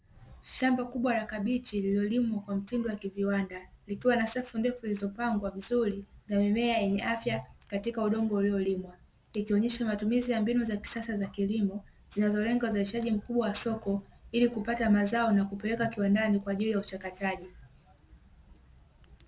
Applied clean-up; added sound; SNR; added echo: none; none; none; none.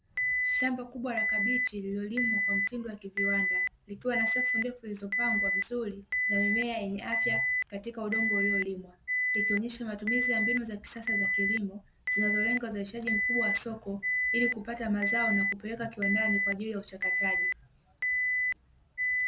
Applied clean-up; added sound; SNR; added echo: none; Alarm; -4 dB; none.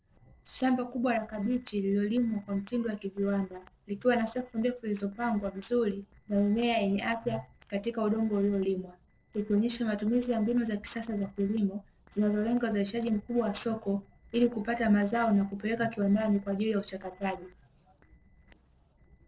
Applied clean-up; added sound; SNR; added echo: neural separator model SepFormer DNS4.